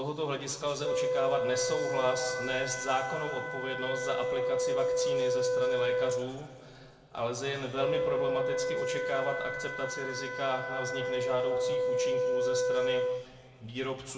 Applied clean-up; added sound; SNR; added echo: none; Wind instrument, woodwind instrument; -3 dB; reverberation time 1.9 s.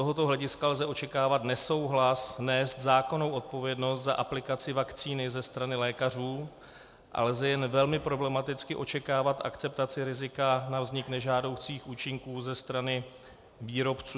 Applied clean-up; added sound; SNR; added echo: none; none; none; none.